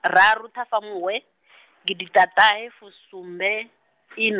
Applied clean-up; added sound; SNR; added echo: none; none; none; none.